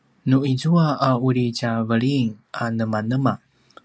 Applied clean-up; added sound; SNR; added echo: none; none; none; none.